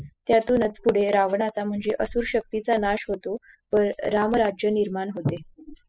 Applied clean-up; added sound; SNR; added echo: classical method spectral subtraction.